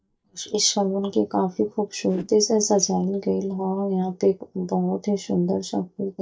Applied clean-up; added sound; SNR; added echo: neural mask model DeepFilterNet 3.